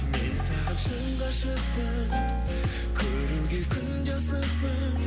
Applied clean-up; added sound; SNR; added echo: none; Piano; 13 dB; none.